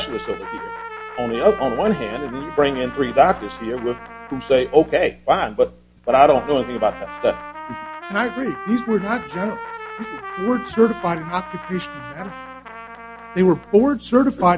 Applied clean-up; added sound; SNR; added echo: none; Trumpet; 14 dB; none.